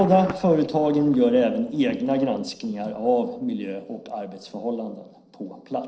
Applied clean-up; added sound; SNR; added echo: neural separator model SepFormer DNS4.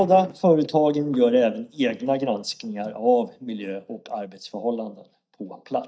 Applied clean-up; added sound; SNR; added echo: neural mask model DeepFilterNet 3.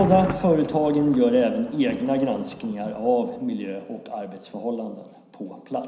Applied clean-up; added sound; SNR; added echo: none; Thunder; 14 dB; reverberation time 0.9 s.